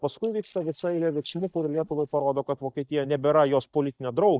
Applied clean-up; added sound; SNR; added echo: neural mask model DeepFilterNet 3.